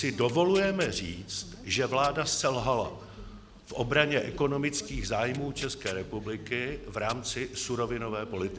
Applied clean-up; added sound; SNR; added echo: none; Tearing; 18 dB; none.